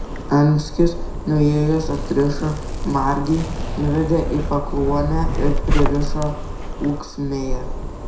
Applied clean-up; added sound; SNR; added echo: none; Zipper (clothing); 2 dB; reverberation time 0.5 s.